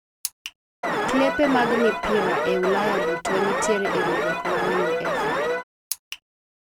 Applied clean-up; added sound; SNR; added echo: none; Alarm; -3 dB; none.